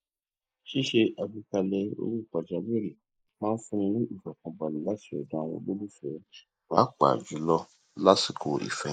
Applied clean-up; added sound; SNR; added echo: neural mask model Resemble Enhance denoiser.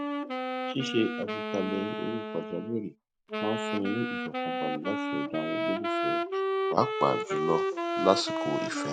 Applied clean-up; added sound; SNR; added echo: none; Wind instrument, woodwind instrument; -1 dB; none.